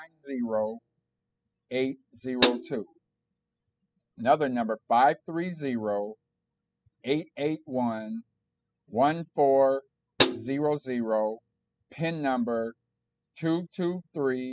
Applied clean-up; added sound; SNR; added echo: classical method spectral subtraction.